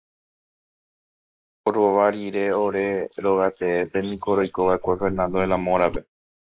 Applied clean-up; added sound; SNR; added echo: neural mask model Resemble Enhance denoiser.